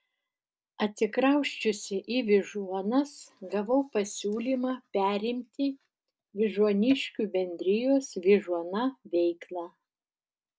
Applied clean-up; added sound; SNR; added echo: none; none; none; none.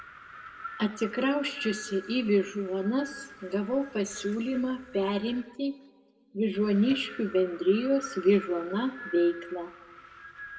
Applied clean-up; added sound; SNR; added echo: none; Wind; 17 dB; reverberation time 1.0 s.